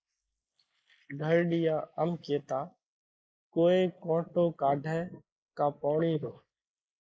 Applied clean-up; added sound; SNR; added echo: neural mask model Resemble Enhance denoiser.